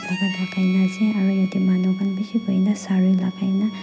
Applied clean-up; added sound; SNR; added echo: none; Harmonica; 17 dB; none.